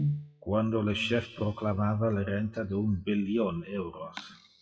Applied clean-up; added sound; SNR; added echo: classical method WPE with log-MMSE.